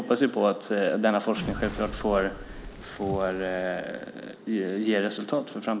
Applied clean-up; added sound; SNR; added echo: none; Crackle; 12 dB; none.